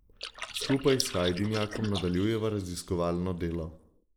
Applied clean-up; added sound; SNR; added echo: neural mask model Resemble Enhance denoiser.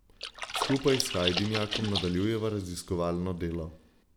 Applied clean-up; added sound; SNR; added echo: none; Splash, splatter; 6 dB; none.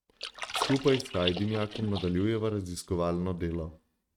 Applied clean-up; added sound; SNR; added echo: neural mask model RNNoise.